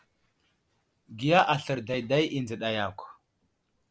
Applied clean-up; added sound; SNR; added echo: none; none; none; none.